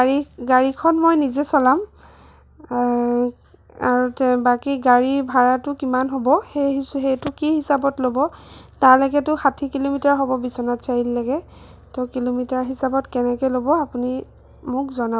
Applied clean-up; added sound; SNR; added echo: none; none; none; none.